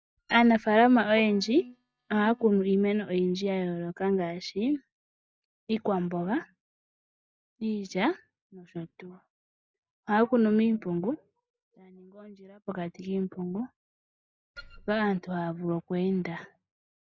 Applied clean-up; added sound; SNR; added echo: neural mask model DeepFilterNet 3.